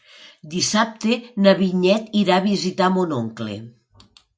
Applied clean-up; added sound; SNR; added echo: none; none; none; none.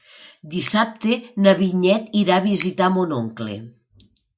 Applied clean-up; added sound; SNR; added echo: neural mask model Resemble Enhance denoiser.